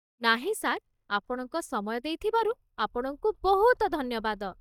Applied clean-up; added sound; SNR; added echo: neural mask model DeepFilterNet 3.